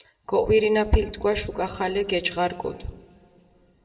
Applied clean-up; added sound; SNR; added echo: none; none; none; reverberation time 1.4 s.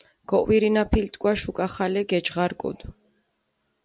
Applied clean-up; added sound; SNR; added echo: none; none; none; none.